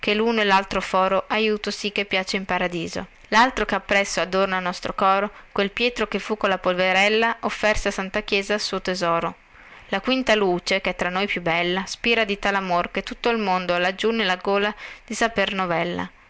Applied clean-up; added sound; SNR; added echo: none; none; none; none.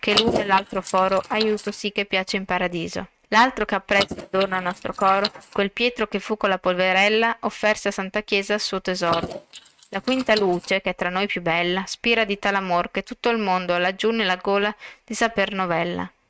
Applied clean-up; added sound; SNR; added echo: neural mask model RNNoise.